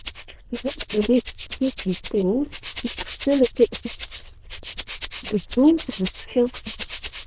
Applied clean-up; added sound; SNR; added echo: neural diffusion model UNIVERSE++.